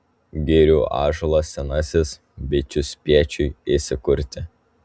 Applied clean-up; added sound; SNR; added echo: none; none; none; none.